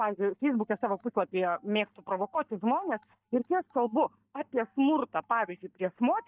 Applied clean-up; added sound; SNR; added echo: neural mask model DeepFilterNet 3.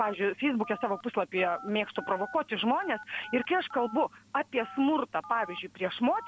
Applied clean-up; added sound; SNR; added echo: none; Telephone; 17 dB; none.